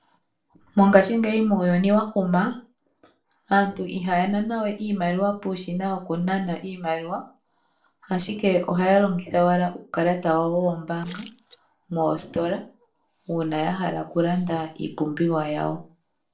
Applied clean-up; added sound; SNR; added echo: neural separator model SepFormer DNS4.